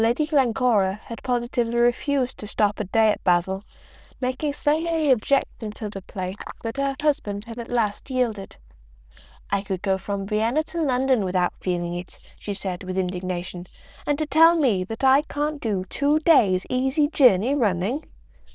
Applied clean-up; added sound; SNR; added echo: neural diffusion model UNIVERSE++.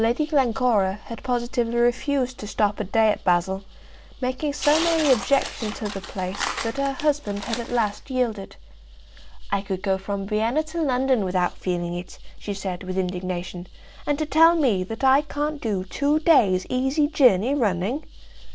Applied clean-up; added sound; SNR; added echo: none; Tearing; 9 dB; none.